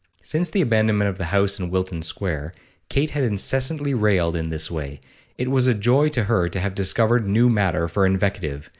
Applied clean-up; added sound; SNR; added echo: none; none; none; none.